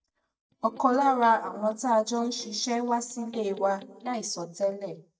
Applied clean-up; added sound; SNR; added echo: neural mask model DeepFilterNet 3.